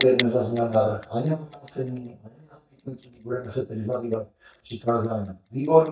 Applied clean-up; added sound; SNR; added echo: neural mask model DeepFilterNet 3.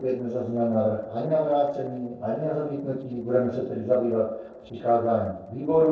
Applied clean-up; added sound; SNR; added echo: neural separator model SepFormer DNS4.